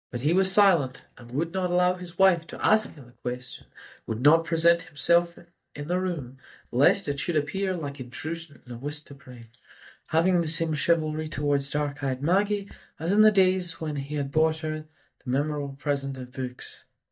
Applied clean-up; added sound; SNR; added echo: neural mask model DeepFilterNet 3.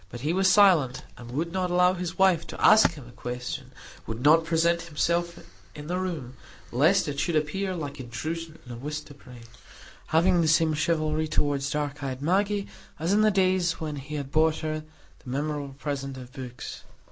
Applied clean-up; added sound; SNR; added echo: none; none; none; none.